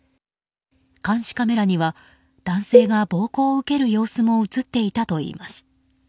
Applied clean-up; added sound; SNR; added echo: none; Cowbell; -1 dB; none.